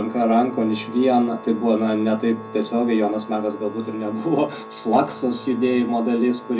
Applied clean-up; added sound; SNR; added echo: none; Organ; 16 dB; reverberation time 0.4 s.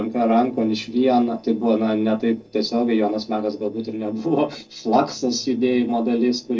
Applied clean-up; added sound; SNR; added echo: neural separator model SepFormer DNS4.